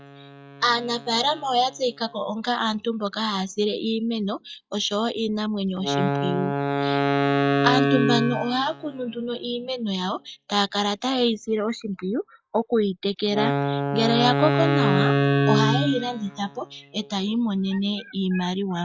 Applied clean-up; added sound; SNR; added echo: classical method log-MMSE.